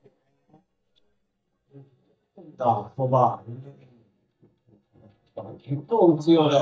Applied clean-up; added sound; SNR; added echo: neural mask model DeepFilterNet 3.